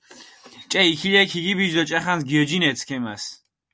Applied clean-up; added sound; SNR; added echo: none; none; none; none.